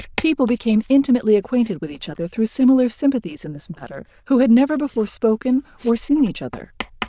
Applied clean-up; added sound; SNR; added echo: neural diffusion model UNIVERSE++.